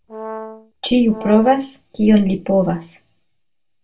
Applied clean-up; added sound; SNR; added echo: none; Brass instrument; 14 dB; reverberation time 0.2 s.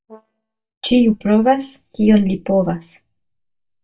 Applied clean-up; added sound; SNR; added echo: neural mask model DeepFilterNet 3.